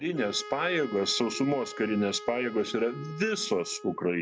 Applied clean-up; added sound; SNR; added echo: none; Wind instrument, woodwind instrument; 14 dB; none.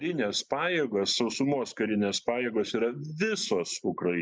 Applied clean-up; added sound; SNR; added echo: neural mask model Resemble Enhance denoiser.